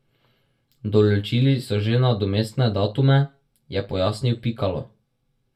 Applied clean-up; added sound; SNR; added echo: none; none; none; reverberation time 0.2 s.